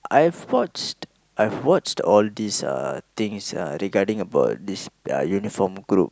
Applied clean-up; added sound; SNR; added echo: none; none; none; none.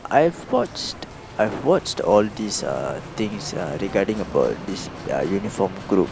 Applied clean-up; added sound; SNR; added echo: none; Bicycle; 14 dB; none.